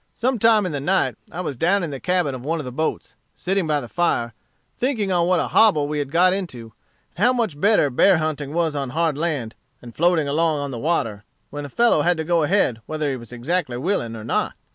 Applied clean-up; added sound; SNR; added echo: none; none; none; none.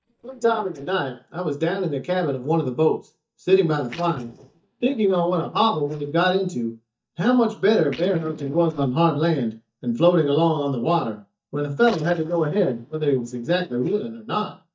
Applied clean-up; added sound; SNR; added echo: neural mask model DeepFilterNet 3.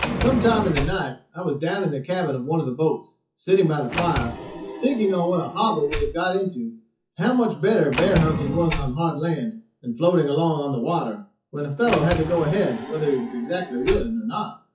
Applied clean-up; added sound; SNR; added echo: classical method WPE with log-MMSE.